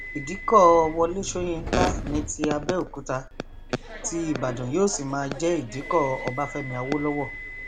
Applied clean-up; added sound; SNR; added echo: none; Subway, metro, underground; 11 dB; none.